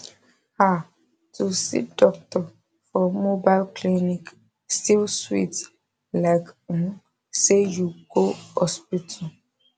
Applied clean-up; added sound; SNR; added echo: none; none; none; none.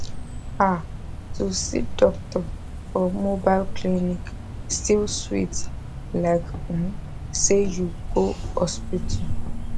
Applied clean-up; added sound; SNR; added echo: none; Cricket; 4 dB; none.